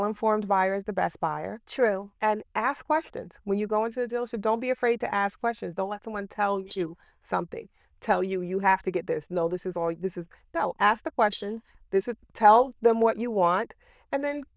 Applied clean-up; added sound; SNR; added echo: neural diffusion model UNIVERSE++.